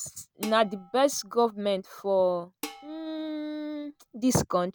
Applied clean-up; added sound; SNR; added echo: none; Dishes, pots, and pans; 19 dB; none.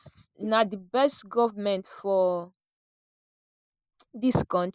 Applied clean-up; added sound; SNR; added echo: neural mask model Resemble Enhance denoiser.